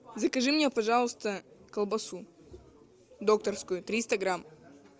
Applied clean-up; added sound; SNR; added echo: none; none; none; none.